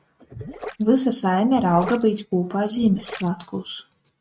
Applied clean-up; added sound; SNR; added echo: neural mask model RNNoise.